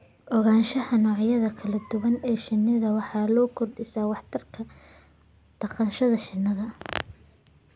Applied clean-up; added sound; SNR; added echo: none; none; none; none.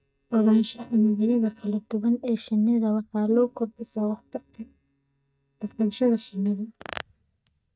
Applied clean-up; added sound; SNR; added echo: neural mask model DeepFilterNet 3.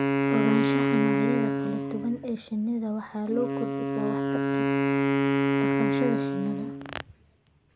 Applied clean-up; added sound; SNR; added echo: none; Wind instrument, woodwind instrument; -5 dB; none.